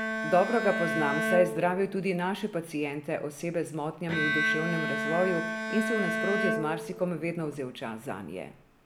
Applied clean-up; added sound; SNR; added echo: none; Bowed string instrument; 3 dB; none.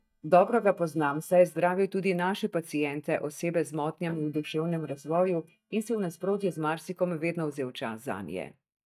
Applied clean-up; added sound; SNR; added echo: neural mask model DeepFilterNet 3.